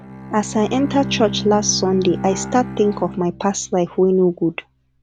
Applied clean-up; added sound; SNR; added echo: none; Bowed string instrument; 11 dB; none.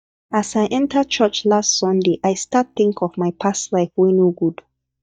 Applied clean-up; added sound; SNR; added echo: neural mask model DeepFilterNet 3.